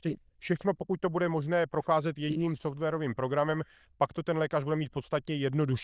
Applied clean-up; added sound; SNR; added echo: neural diffusion model UNIVERSE++.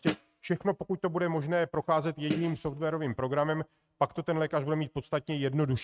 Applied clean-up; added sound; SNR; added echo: neural mask model RNNoise.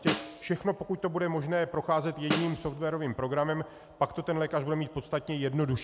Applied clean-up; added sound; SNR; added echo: none; Snare drum; 8 dB; none.